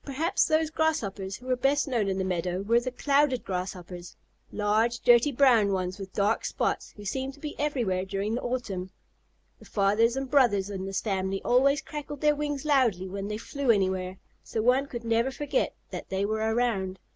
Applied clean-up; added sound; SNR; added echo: none; none; none; none.